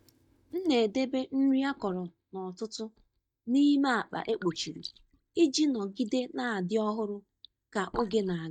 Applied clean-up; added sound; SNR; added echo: neural mask model DeepFilterNet 3.